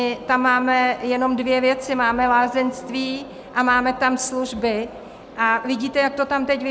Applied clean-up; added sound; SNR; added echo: none; none; none; none.